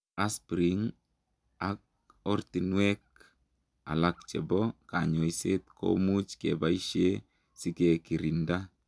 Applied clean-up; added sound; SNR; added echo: none; none; none; none.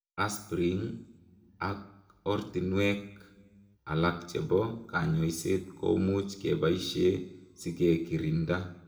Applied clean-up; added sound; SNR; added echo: none; none; none; reverberation time 0.7 s.